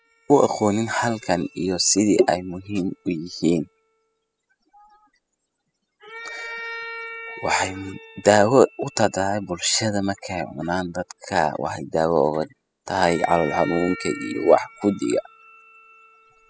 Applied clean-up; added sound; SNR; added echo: classical method spectral subtraction.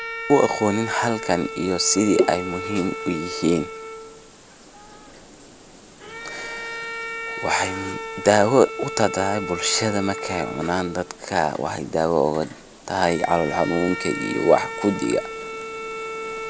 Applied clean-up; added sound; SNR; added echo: none; Bowed string instrument; 10 dB; none.